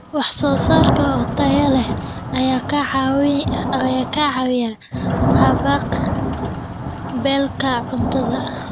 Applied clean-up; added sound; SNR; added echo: none; Thunder / Rain; 1 dB; none.